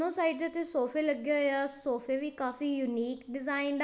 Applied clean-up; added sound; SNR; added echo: neural mask model Resemble Enhance denoiser.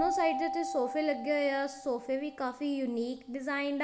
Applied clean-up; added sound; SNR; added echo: none; Keyboard (musical); 6 dB; none.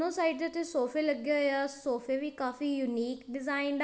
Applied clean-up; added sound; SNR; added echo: none; none; none; none.